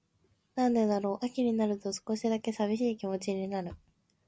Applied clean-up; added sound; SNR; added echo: none; none; none; none.